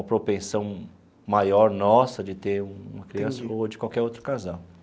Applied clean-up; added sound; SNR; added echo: none; none; none; none.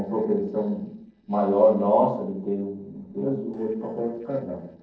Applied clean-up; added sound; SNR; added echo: neural separator model SepFormer DNS4.